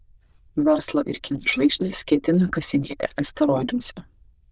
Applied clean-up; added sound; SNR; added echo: neural diffusion model UNIVERSE++.